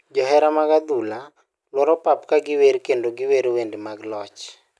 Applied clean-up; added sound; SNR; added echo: none; none; none; none.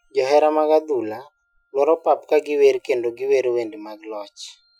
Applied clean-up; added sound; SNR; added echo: classical method Wiener filter.